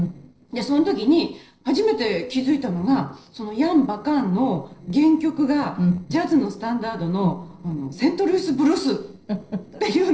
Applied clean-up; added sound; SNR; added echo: neural separator model SepFormer DNS4.